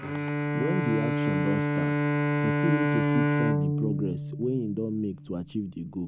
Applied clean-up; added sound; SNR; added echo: none; Bowed string instrument; -4 dB; none.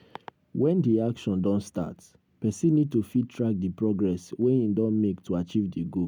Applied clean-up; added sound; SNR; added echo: none; none; none; none.